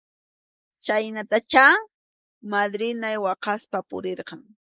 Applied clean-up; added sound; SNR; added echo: neural mask model Resemble Enhance denoiser.